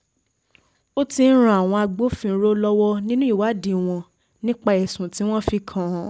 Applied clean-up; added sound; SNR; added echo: none; none; none; none.